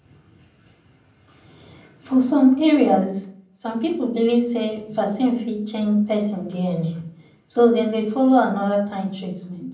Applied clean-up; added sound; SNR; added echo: none; none; none; reverberation time 0.6 s.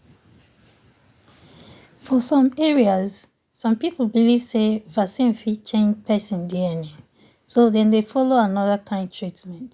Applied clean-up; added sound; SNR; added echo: none; none; none; none.